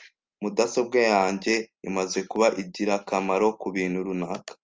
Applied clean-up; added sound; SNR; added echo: none; none; none; none.